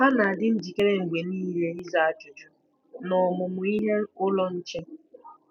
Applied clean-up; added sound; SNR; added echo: none; none; none; none.